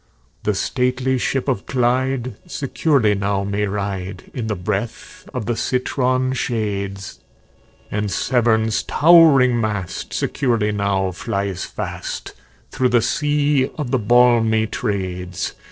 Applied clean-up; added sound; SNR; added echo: neural separator model SepFormer DNS4.